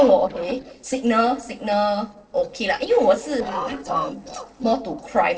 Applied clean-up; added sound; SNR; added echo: neural separator model SepFormer DNS4.